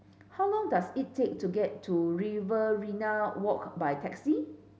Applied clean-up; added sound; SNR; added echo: none; none; none; none.